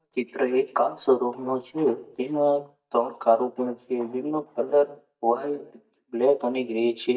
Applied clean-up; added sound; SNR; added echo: neural mask model DeepFilterNet 3.